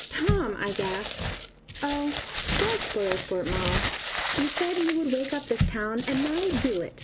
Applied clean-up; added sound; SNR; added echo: none; Crumpling, crinkling; 1 dB; none.